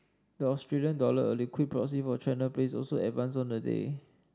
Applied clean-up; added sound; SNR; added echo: none; none; none; none.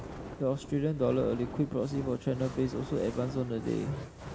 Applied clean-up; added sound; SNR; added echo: none; Fire; 11 dB; none.